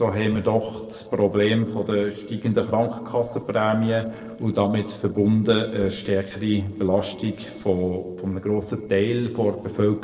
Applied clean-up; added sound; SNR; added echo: neural separator model SepFormer DNS4.